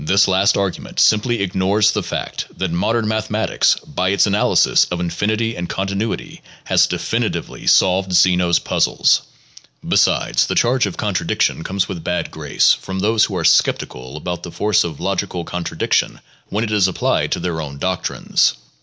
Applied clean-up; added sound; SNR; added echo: none; none; none; none.